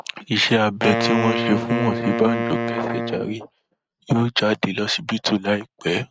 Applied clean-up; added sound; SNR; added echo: neural mask model RNNoise.